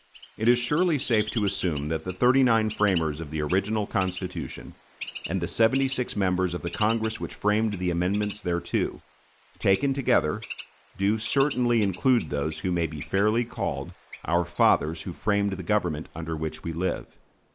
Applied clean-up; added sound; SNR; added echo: neural mask model Resemble Enhance denoiser.